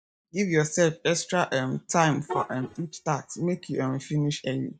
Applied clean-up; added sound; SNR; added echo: neural mask model DeepFilterNet 3.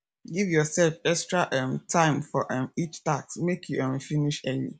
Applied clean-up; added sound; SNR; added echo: none; none; none; none.